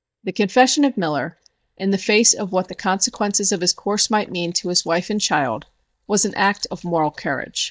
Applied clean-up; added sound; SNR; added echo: neural mask model DeepFilterNet 3.